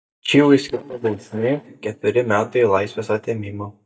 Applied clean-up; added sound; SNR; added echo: neural mask model DeepFilterNet 3.